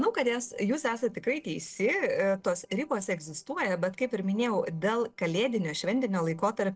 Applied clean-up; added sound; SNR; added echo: neural separator model SepFormer DNS4.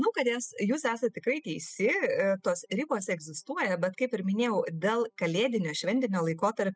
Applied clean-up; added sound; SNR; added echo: classical method spectral subtraction.